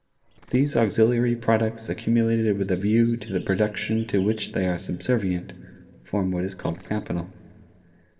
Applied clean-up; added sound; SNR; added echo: neural separator model SepFormer DNS4.